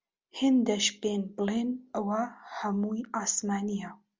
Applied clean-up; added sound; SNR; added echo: none; none; none; none.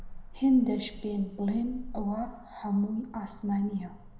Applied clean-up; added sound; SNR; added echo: none; Cricket / Motor vehicle (road); 14 dB; reverberation time 0.8 s.